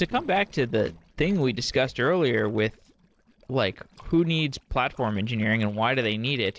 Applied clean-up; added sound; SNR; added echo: neural separator model SepFormer DNS4.